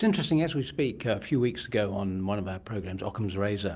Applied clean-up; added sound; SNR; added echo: none; none; none; none.